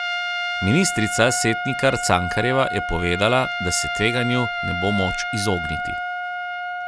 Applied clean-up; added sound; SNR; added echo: none; Trumpet; 3 dB; none.